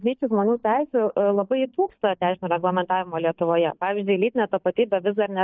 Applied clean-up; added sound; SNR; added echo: neural mask model DeepFilterNet 3.